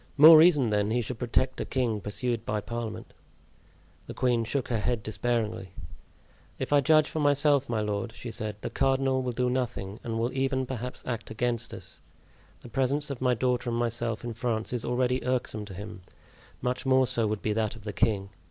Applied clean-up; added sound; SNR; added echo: none; none; none; none.